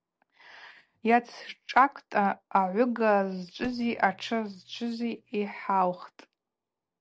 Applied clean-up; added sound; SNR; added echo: neural separator model SepFormer DNS4.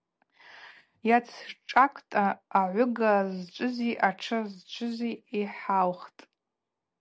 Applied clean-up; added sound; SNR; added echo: none; none; none; none.